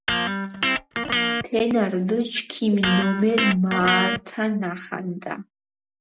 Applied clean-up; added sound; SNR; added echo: none; Electric guitar; 3 dB; none.